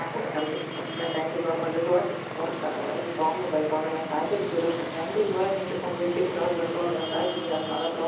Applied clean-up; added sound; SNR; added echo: none; Traffic noise, roadway noise; 7 dB; reverberation time 1.0 s.